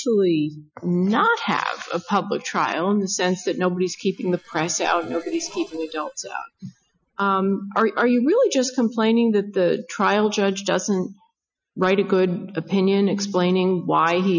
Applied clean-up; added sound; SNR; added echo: classical method Wiener filter.